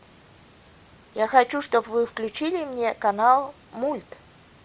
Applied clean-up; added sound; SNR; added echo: none; none; none; none.